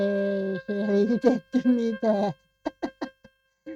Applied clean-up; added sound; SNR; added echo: neural mask model RNNoise.